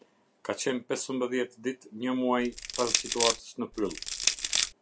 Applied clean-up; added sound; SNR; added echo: none; Crushing; -1 dB; none.